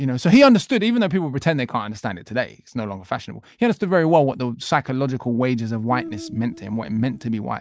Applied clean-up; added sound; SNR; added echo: none; Guitar; 17 dB; none.